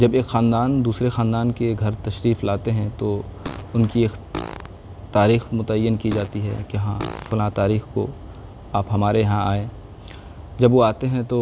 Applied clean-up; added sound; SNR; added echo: none; Fart; 14 dB; none.